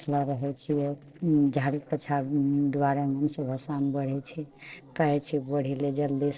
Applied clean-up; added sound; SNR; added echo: neural separator model SepFormer DNS4.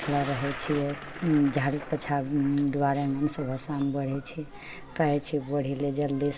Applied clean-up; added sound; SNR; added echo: none; Thunder; 15 dB; reverberation time 2.4 s.